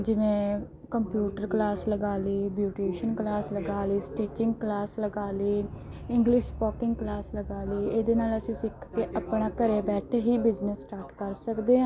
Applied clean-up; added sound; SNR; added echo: none; none; none; none.